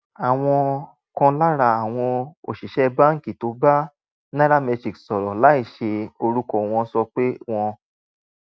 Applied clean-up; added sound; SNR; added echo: none; none; none; none.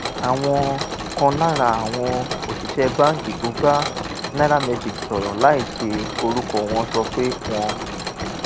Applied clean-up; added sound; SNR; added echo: none; Mechanisms; 6 dB; none.